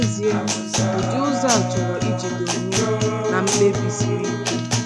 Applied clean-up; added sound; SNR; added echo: none; Acoustic guitar; -3 dB; none.